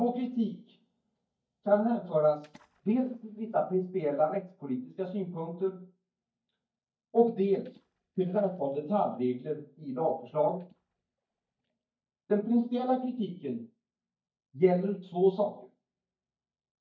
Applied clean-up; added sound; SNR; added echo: neural mask model DeepFilterNet 3.